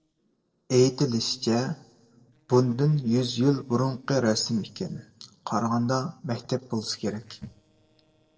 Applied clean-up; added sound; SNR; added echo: neural separator model SepFormer DNS4.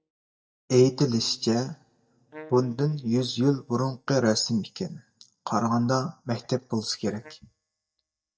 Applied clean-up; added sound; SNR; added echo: neural mask model DeepFilterNet 3.